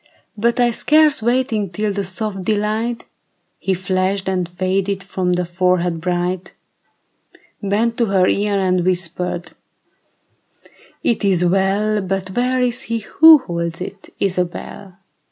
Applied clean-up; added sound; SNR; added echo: none; none; none; none.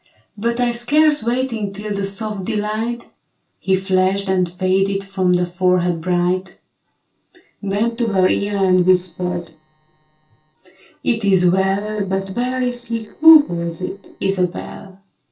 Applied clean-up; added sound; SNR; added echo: neural separator model SepFormer DNS4.